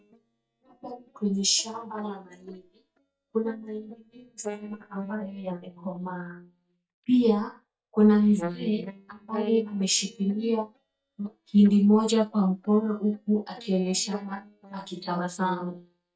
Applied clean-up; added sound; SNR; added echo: neural mask model DeepFilterNet 3.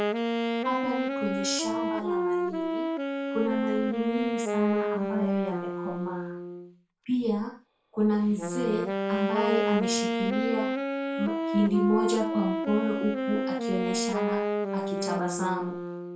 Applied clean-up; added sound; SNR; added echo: none; Wind instrument, woodwind instrument; -1 dB; reverberation time 0.3 s.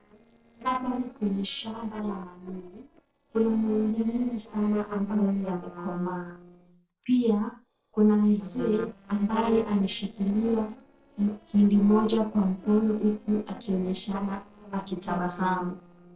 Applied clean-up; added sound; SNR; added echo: neural separator model SepFormer DNS4.